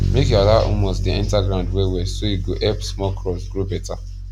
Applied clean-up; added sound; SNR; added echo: none; Bass guitar; 2 dB; none.